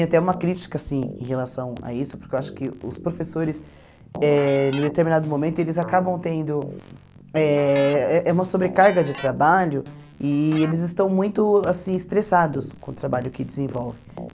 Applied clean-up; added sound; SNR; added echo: none; Keyboard (musical); 16 dB; none.